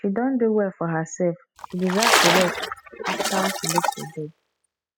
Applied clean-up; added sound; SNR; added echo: classical method spectral subtraction.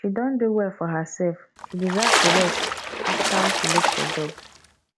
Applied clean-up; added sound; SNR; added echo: none; Splash, splatter; -3 dB; none.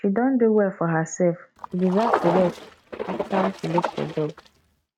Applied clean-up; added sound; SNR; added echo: neural mask model RNNoise.